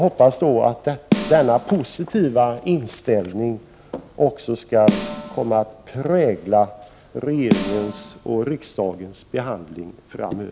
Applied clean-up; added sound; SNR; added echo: none; Snare drum; 6 dB; none.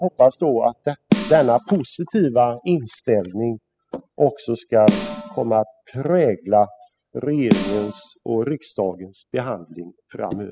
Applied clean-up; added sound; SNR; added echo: classical method spectral subtraction.